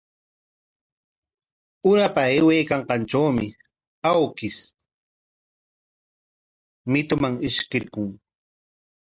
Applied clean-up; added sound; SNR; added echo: none; none; none; none.